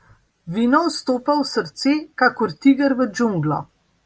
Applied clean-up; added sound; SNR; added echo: none; none; none; none.